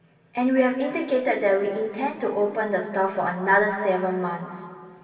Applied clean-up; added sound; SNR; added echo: none; none; none; reverberation time 2.7 s.